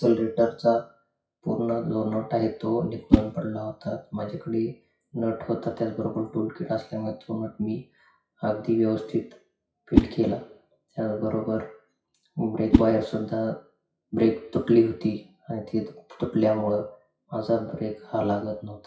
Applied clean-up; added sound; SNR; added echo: classical method WPE with log-MMSE.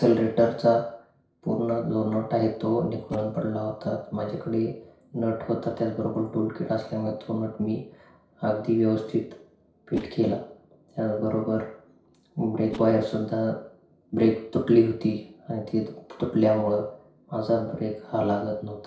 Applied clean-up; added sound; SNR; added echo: neural separator model SepFormer DNS4.